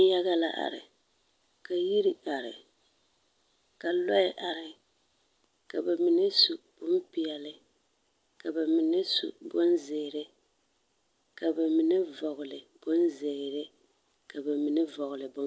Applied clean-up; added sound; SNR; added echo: none; none; none; none.